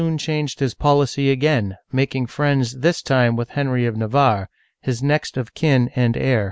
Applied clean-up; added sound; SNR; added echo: none; none; none; none.